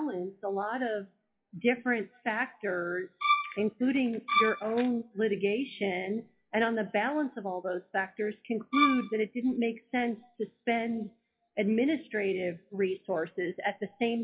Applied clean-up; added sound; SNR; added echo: classical method WPE with log-MMSE.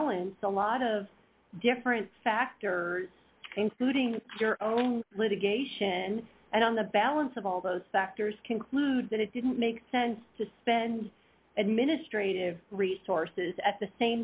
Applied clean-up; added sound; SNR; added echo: none; none; none; none.